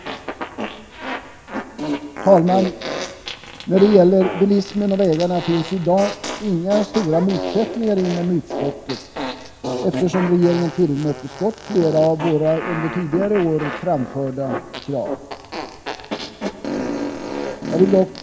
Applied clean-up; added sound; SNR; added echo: none; Fart; 9 dB; none.